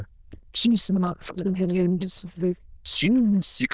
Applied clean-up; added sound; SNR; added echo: neural diffusion model UNIVERSE++.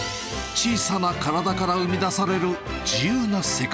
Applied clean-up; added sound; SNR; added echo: none; none; none; none.